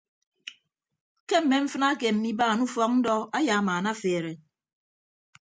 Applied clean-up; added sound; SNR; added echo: none; none; none; none.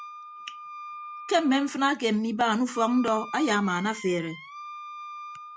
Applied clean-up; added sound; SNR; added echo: none; Wind instrument, woodwind instrument; 14 dB; none.